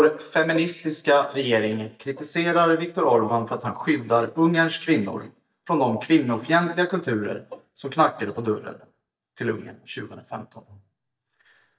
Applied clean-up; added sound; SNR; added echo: neural mask model DeepFilterNet 3.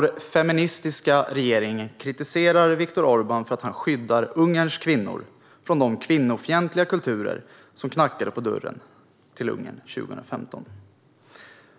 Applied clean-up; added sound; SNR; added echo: none; none; none; none.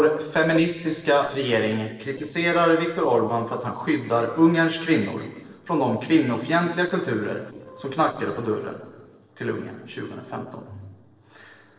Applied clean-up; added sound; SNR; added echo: neural separator model SepFormer DNS4.